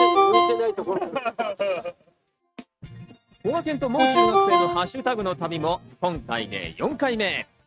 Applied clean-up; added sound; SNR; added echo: neural mask model RNNoise.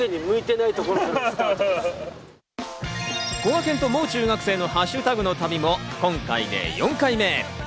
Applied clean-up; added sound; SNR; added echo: none; none; none; none.